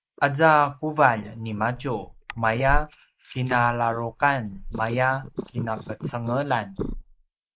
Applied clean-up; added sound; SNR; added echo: neural mask model Resemble Enhance denoiser.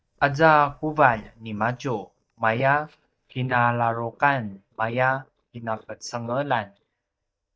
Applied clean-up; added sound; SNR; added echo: neural mask model DeepFilterNet 3.